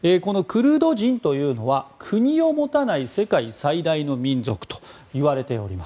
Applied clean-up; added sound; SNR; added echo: none; none; none; none.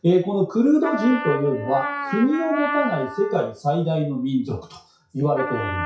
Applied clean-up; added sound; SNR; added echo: classical method WPE with log-MMSE.